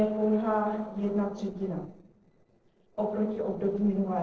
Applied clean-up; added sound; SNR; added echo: neural separator model SepFormer DNS4.